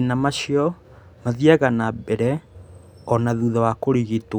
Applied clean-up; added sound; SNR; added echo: none; none; none; none.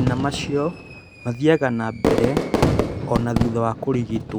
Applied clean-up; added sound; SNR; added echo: none; Fireworks; 1 dB; none.